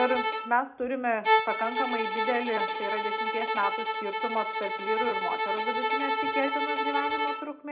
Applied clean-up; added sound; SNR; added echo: none; Bowed string instrument; -2 dB; reverberation time 0.2 s.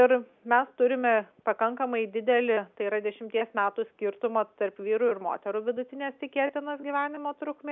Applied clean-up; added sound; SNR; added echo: none; none; none; none.